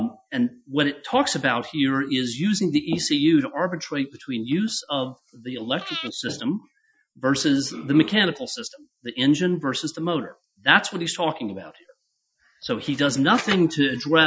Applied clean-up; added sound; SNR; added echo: classical method Wiener filter.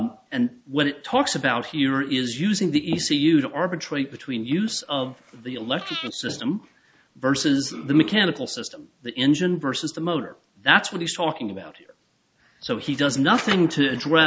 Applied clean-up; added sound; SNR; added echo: none; Breathing; 15 dB; none.